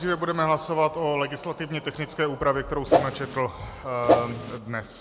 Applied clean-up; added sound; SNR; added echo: none; Whoosh, swoosh, swish; -4 dB; none.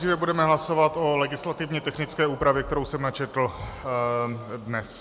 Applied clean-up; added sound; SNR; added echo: none; none; none; none.